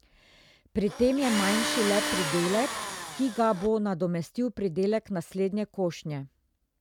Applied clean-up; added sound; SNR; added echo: none; Tools; 4 dB; none.